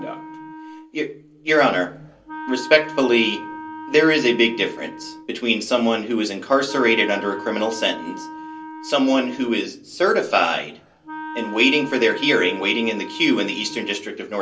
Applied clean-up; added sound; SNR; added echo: none; Wind instrument, woodwind instrument; 14 dB; reverberation time 0.3 s.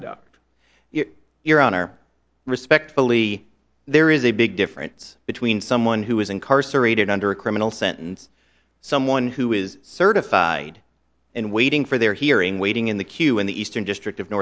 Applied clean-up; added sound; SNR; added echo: none; none; none; none.